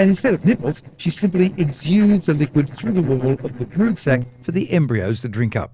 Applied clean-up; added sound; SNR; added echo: neural separator model SepFormer DNS4.